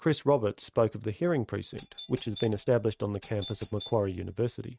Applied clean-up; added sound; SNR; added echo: neural mask model RNNoise.